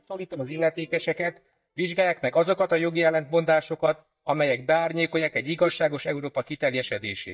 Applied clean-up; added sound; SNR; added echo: neural mask model DeepFilterNet 3.